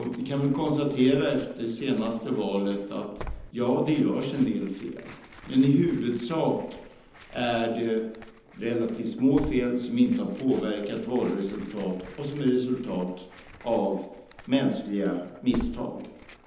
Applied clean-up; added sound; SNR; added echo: none; Tearing; 18 dB; reverberation time 0.9 s.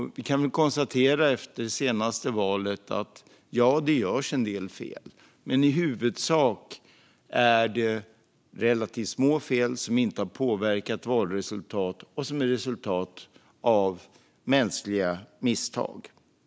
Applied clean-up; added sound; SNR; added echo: none; none; none; none.